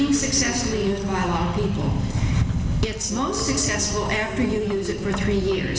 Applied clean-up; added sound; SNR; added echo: none; Applause; 13 dB; reverberation time 2.3 s.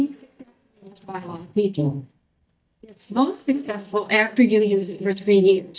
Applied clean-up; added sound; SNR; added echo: neural mask model DeepFilterNet 3.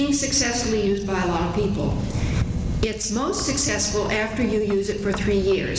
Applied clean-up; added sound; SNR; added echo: none; none; none; none.